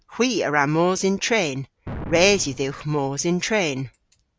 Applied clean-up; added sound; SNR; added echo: none; Explosion; 14 dB; none.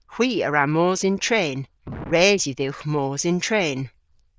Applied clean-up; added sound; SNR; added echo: neural diffusion model UNIVERSE++.